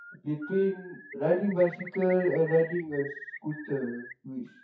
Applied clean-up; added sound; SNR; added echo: classical method WPE with log-MMSE.